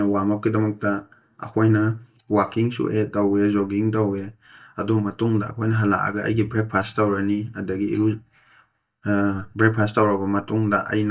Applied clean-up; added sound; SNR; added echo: neural mask model DeepFilterNet 3.